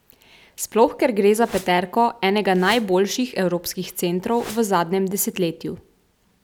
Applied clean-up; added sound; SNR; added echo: none; Whoosh, swoosh, swish; 17 dB; none.